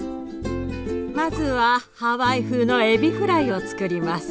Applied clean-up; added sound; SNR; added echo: none; none; none; none.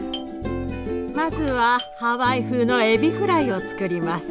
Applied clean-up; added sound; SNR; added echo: none; Doorbell; 19 dB; none.